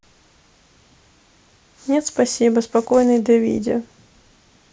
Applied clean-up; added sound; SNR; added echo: none; none; none; none.